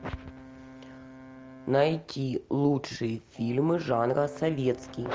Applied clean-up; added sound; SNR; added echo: none; Brass instrument; 19 dB; none.